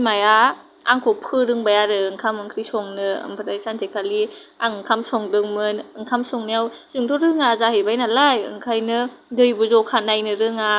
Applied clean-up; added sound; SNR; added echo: none; none; none; none.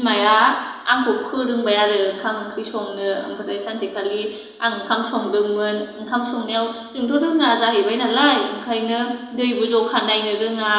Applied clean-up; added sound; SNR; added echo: none; none; none; reverberation time 1.0 s.